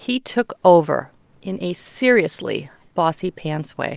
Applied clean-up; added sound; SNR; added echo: none; none; none; none.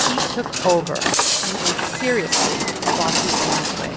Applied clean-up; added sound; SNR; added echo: none; Walk, footsteps; -4 dB; none.